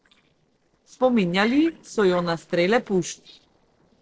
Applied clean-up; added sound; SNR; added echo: neural separator model SepFormer DNS4.